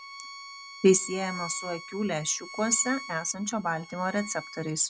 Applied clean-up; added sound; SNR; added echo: none; Bowed string instrument; 13 dB; none.